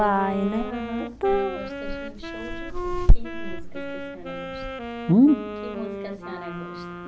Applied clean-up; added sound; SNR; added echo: none; Wind instrument, woodwind instrument; 10 dB; none.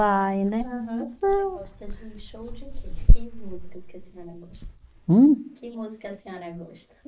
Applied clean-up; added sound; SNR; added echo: neural mask model Resemble Enhance denoiser.